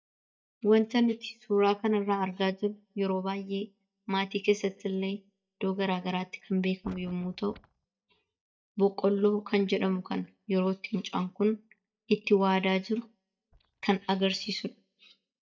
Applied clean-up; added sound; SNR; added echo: neural mask model DeepFilterNet 3.